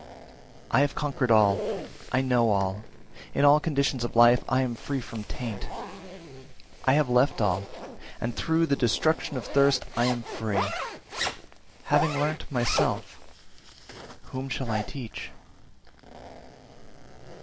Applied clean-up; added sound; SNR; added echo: none; Zipper (clothing); 10 dB; none.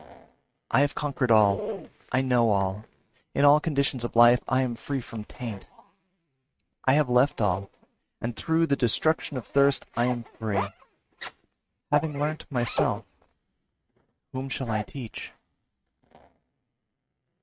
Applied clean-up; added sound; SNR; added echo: neural mask model RNNoise.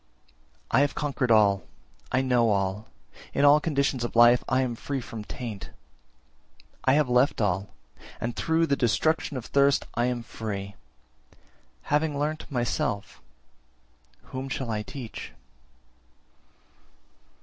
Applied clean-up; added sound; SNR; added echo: none; none; none; none.